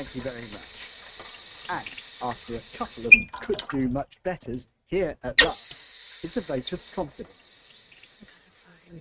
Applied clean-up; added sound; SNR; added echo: neural mask model RNNoise.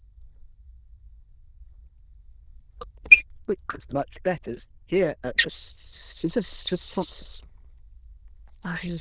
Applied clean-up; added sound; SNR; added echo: neural diffusion model UNIVERSE++.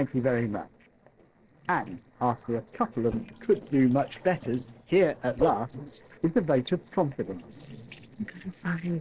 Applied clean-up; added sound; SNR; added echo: neural separator model SepFormer DNS4.